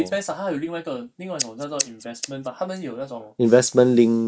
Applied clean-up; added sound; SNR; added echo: neural mask model RNNoise.